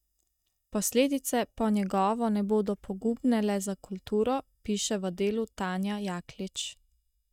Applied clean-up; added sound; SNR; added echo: neural mask model DeepFilterNet 3.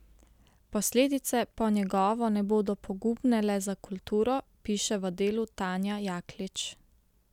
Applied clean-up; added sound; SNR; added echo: none; none; none; none.